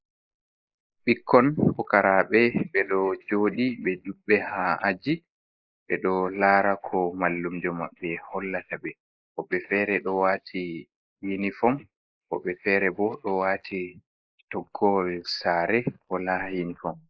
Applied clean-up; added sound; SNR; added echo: neural mask model Resemble Enhance denoiser.